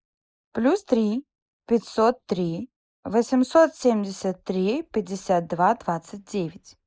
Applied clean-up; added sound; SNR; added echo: neural mask model Resemble Enhance denoiser.